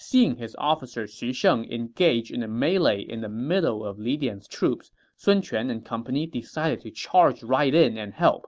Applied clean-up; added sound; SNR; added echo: none; none; none; none.